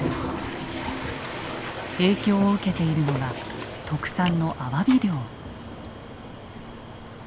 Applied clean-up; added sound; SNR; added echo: none; Toilet flush; 9 dB; none.